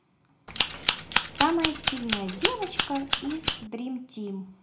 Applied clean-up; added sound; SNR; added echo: none; Scissors; -2 dB; reverberation time 0.4 s.